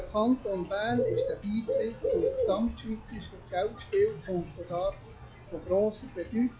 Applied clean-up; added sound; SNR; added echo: classical method log-MMSE.